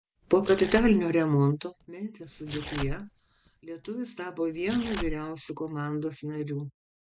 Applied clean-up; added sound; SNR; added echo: none; Tearing; 10 dB; none.